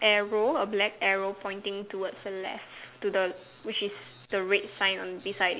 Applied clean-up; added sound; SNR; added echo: none; none; none; none.